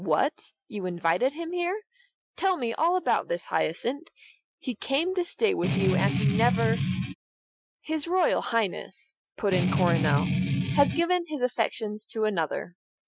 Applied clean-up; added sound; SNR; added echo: classical method Wiener filter.